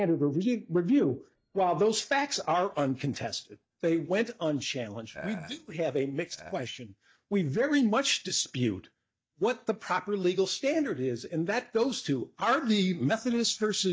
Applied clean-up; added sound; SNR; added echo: neural mask model DeepFilterNet 3.